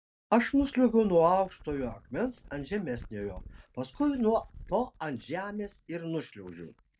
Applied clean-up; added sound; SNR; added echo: neural mask model DeepFilterNet 3.